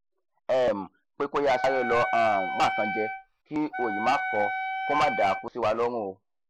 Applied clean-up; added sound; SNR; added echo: none; Wind instrument, woodwind instrument; 4 dB; none.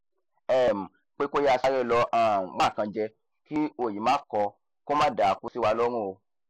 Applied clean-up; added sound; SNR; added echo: none; none; none; none.